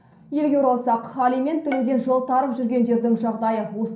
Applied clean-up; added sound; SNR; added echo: none; Bowed string instrument; 19 dB; reverberation time 0.6 s.